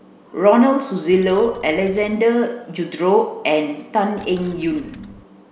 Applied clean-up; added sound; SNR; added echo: none; Keys jangling; 19 dB; none.